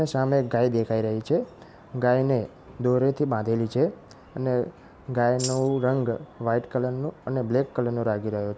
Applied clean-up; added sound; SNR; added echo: none; Tambourine; 11 dB; none.